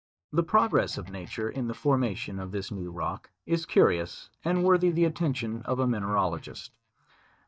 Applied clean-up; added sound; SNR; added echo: neural mask model DeepFilterNet 3.